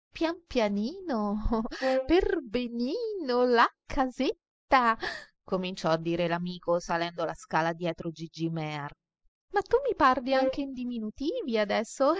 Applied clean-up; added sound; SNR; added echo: classical method spectral subtraction.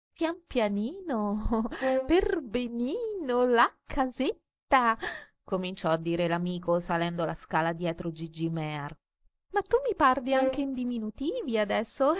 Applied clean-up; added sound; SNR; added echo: neural mask model DeepFilterNet 3.